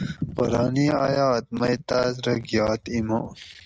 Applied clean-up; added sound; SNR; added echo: neural mask model RNNoise.